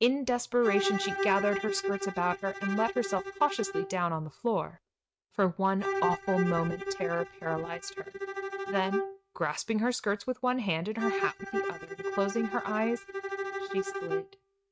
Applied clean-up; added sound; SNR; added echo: neural mask model RNNoise.